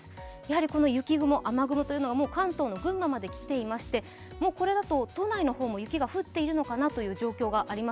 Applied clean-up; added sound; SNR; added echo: none; none; none; none.